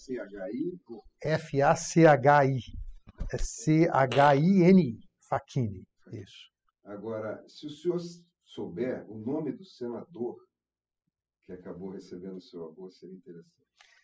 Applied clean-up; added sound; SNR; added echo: classical method spectral subtraction.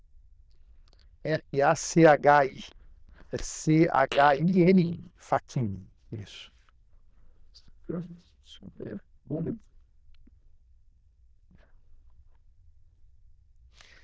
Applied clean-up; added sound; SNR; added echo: neural diffusion model UNIVERSE++.